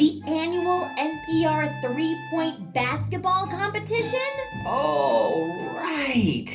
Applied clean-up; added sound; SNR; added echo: none; Trumpet; 15 dB; reverberation time 0.3 s.